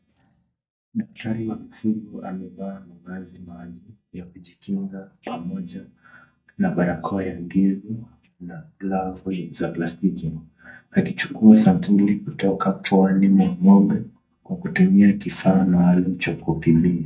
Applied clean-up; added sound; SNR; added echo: neural mask model DeepFilterNet 3.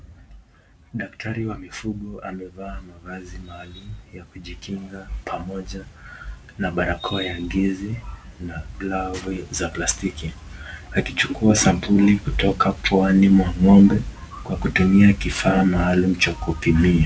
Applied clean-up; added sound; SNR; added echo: none; none; none; none.